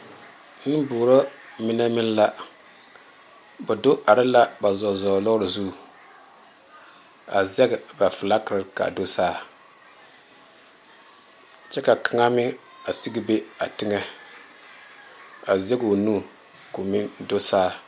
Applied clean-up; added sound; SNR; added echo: none; none; none; none.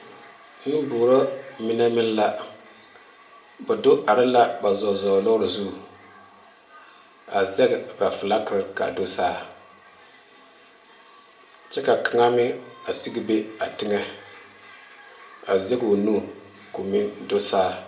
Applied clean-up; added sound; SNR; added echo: none; none; none; reverberation time 0.5 s.